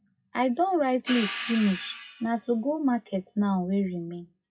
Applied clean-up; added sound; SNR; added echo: classical method WPE with log-MMSE.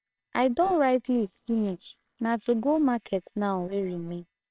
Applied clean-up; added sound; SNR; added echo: neural separator model SepFormer WHAMR!.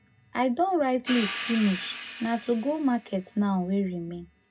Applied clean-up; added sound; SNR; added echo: none; Hi-hat; 13 dB; reverberation time 0.2 s.